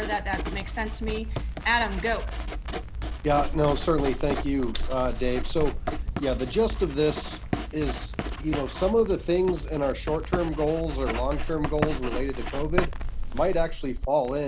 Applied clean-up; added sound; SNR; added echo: none; Writing + Crackle; 2 dB; none.